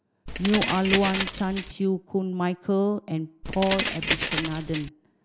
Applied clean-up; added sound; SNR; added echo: none; Keys jangling; 3 dB; none.